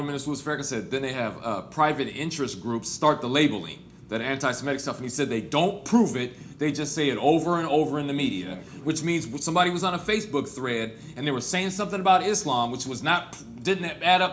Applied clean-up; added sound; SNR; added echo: none; none; none; reverberation time 0.4 s.